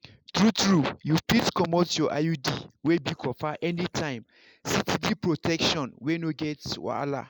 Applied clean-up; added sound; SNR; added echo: neural mask model Resemble Enhance denoiser.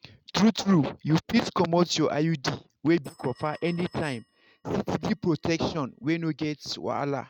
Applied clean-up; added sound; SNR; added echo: neural mask model RNNoise.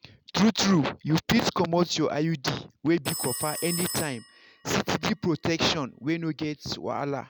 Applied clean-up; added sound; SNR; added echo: none; Telephone; 11 dB; none.